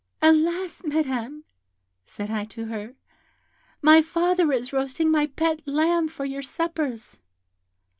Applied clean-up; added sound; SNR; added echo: none; none; none; none.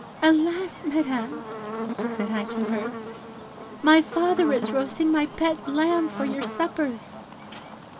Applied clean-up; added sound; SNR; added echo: none; Buzz; 9 dB; none.